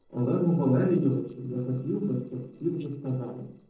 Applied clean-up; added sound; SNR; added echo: neural separator model SepFormer DNS4.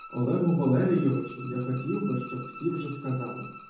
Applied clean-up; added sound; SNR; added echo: none; Bowed string instrument; 16 dB; reverberation time 0.7 s.